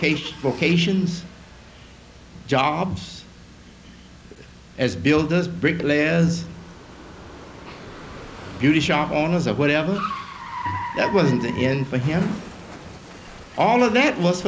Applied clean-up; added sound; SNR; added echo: none; Car; 15 dB; none.